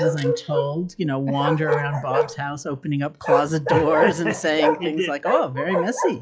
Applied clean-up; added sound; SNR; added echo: classical method log-MMSE.